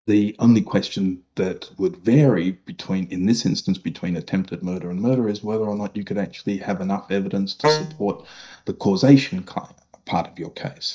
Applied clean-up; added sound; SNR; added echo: neural mask model DeepFilterNet 3.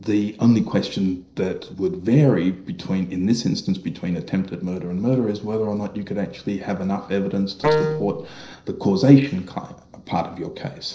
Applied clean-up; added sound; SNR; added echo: neural separator model SepFormer DNS4.